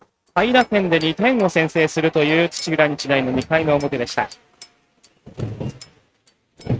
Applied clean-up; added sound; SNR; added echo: neural mask model RNNoise.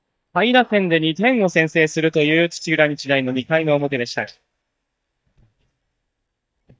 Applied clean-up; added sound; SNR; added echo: neural mask model DeepFilterNet 3.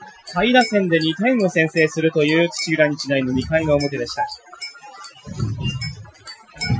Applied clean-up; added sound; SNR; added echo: classical method Wiener filter.